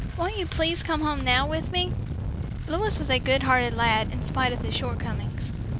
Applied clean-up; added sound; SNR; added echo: none; Engine starting; 2 dB; none.